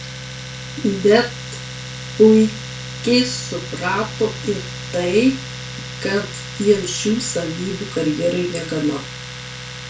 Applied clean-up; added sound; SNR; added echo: none; Domestic sounds, home sounds; 10 dB; reverberation time 0.3 s.